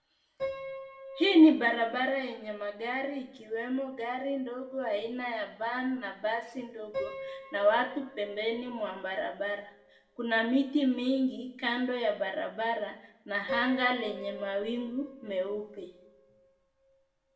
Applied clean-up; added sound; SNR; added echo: none; Piano; 15 dB; reverberation time 0.6 s.